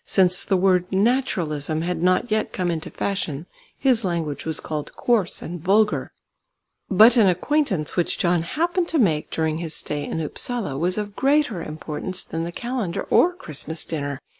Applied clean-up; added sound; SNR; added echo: none; none; none; none.